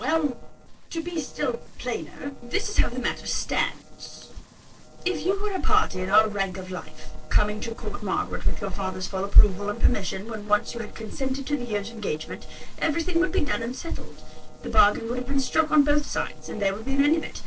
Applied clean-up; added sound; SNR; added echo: neural separator model SepFormer DNS4.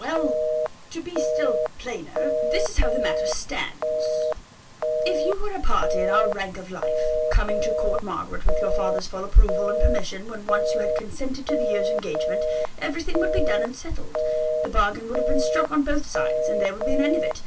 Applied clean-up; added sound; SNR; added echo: none; Telephone; 1 dB; reverberation time 0.2 s.